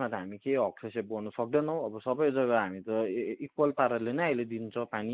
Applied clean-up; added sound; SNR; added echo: neural mask model Resemble Enhance denoiser.